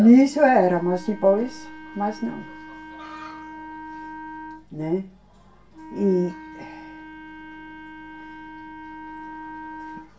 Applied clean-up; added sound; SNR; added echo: none; Wind instrument, woodwind instrument; 16 dB; reverberation time 0.2 s.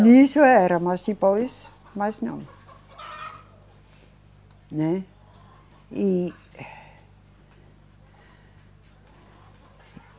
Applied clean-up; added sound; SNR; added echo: none; none; none; none.